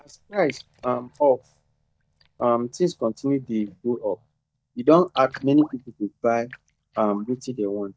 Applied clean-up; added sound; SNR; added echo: neural mask model DeepFilterNet 3.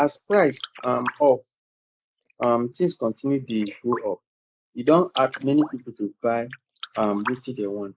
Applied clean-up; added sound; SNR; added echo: neural mask model Resemble Enhance denoiser.